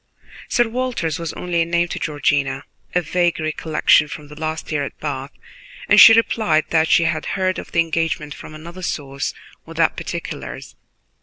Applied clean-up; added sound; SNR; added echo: none; none; none; none.